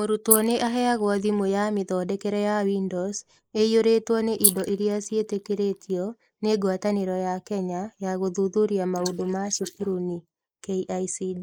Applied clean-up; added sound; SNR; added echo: neural mask model Resemble Enhance denoiser.